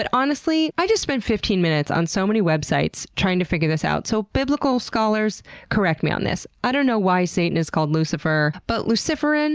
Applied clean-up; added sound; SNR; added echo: none; none; none; none.